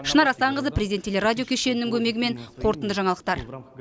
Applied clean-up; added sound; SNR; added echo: none; none; none; none.